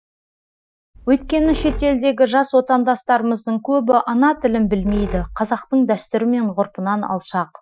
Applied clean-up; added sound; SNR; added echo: classical method Wiener filter.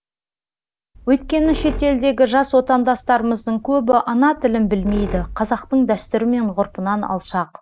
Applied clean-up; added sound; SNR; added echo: none; Squeak; 14 dB; none.